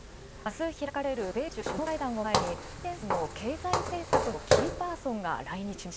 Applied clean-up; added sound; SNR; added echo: none; Walk, footsteps; -1 dB; none.